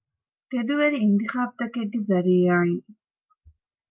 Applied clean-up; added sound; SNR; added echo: none; none; none; none.